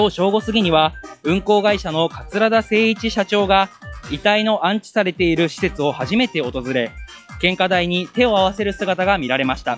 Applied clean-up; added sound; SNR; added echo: classical method log-MMSE.